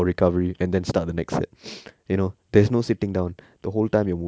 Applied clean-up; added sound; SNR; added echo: none; none; none; none.